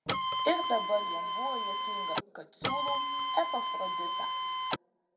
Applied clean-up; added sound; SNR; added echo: none; Printer; -4 dB; reverberation time 1.1 s.